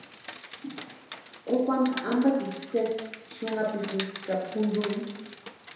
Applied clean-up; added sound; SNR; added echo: none; Rain; 10 dB; reverberation time 1.0 s.